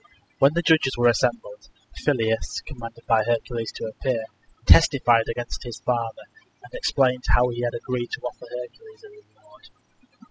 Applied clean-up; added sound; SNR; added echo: classical method spectral subtraction.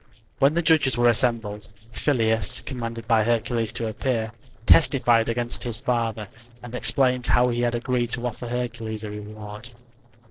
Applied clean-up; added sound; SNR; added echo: neural separator model SepFormer DNS4.